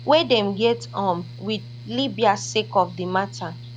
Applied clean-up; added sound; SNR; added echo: none; Mechanical fan; 15 dB; none.